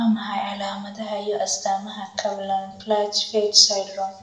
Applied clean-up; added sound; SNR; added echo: none; none; none; reverberation time 0.6 s.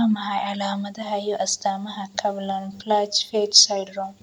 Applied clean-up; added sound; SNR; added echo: none; none; none; none.